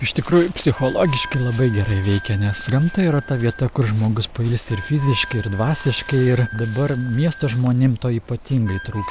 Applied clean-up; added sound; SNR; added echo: none; Wind instrument, woodwind instrument; 17 dB; none.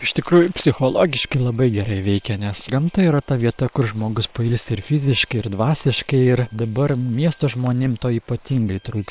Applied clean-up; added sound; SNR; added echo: neural separator model SepFormer WHAM!.